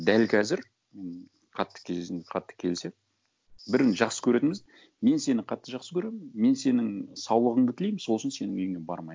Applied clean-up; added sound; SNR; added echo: none; none; none; none.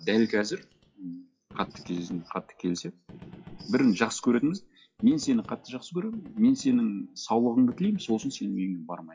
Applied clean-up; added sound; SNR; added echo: classical method WPE with log-MMSE.